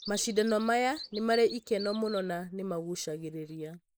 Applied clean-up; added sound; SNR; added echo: neural mask model Resemble Enhance denoiser.